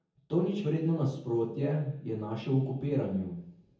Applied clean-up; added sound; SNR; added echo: none; none; none; reverberation time 0.7 s.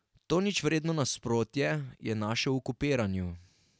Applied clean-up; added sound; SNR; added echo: none; none; none; none.